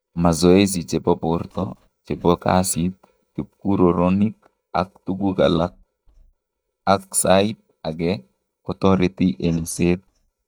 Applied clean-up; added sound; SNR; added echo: neural mask model DeepFilterNet 3.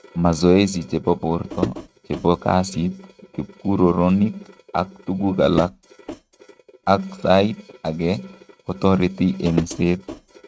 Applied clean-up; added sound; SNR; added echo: neural mask model RNNoise.